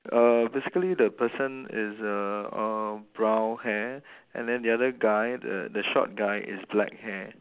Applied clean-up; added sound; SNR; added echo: none; none; none; none.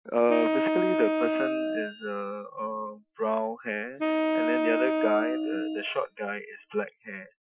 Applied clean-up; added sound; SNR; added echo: classical method Wiener filter.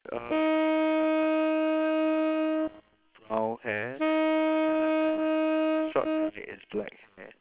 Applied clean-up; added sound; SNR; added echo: neural separator model SepFormer WHAM!.